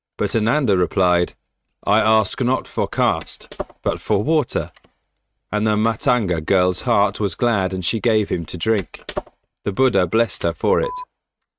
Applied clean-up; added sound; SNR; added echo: neural mask model RNNoise.